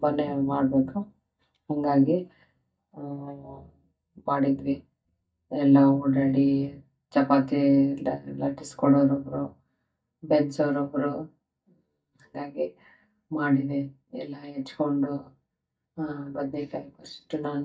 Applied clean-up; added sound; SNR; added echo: neural mask model DeepFilterNet 3.